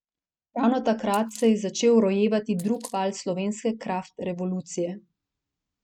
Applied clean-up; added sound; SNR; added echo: neural mask model RNNoise.